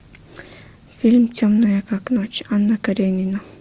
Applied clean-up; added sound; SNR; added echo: none; none; none; none.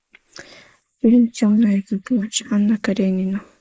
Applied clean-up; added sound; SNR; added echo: neural mask model Resemble Enhance denoiser.